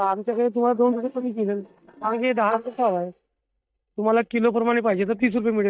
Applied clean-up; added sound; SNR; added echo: neural mask model DeepFilterNet 3.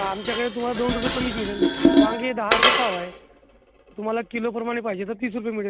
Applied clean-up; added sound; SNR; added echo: none; Dishes, pots, and pans; -3 dB; none.